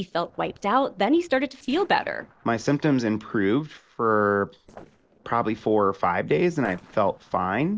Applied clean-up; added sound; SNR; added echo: neural separator model SepFormer DNS4.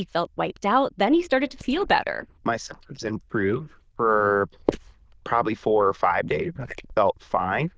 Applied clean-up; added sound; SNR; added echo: neural diffusion model UNIVERSE++.